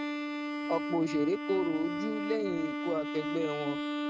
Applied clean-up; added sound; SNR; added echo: neural mask model RNNoise.